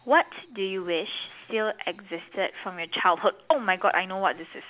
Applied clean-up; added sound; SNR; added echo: none; none; none; none.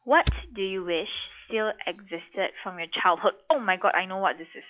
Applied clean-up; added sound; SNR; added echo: classical method log-MMSE.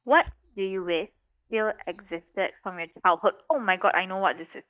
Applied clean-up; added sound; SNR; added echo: neural mask model DeepFilterNet 3.